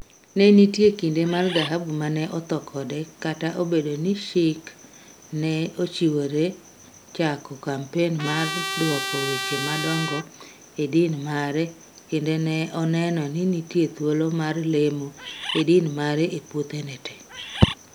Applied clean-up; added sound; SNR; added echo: none; Bird + Trumpet; 6 dB; none.